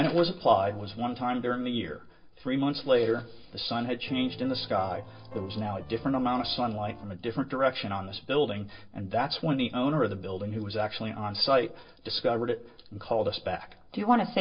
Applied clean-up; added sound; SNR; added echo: neural separator model SepFormer DNS4.